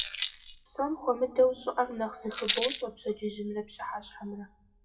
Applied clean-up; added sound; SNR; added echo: classical method WPE with log-MMSE.